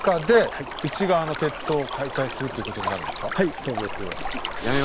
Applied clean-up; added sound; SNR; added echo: none; Stream; 6 dB; none.